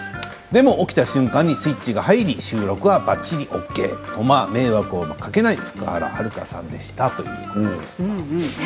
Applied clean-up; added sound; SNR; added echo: none; none; none; none.